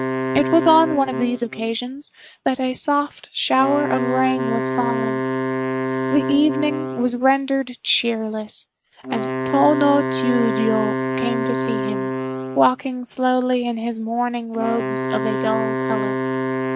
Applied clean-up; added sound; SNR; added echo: neural mask model RNNoise.